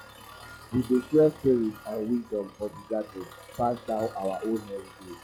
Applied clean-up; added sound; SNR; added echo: classical method log-MMSE.